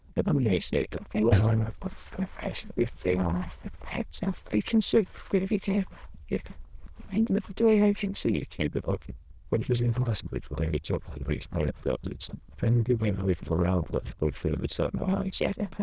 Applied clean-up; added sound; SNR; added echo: neural diffusion model UNIVERSE++.